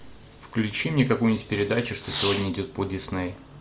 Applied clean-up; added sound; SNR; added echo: none; Fireworks; 13 dB; none.